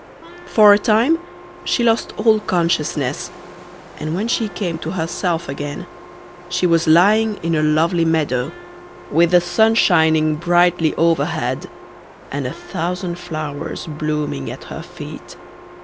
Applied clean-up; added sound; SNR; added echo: none; Wind instrument, woodwind instrument + Wind; 18 dB; none.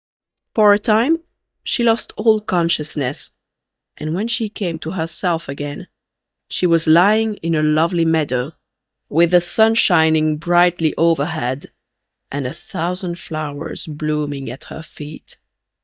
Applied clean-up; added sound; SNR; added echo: neural mask model DeepFilterNet 3.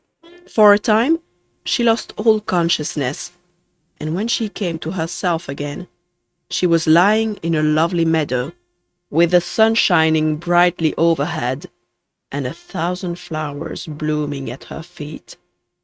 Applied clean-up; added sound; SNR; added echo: neural mask model RNNoise.